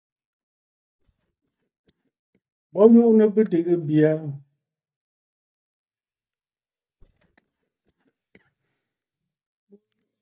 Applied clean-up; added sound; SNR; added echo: neural mask model DeepFilterNet 3.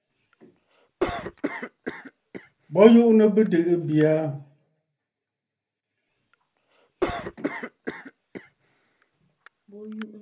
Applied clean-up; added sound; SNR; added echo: none; Cough; 11 dB; reverberation time 0.3 s.